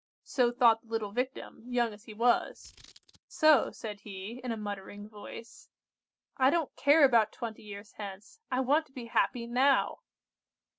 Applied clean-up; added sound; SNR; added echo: neural mask model RNNoise.